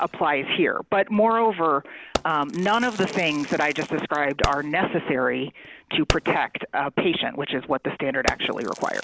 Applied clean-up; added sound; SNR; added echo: none; Fireworks; 11 dB; none.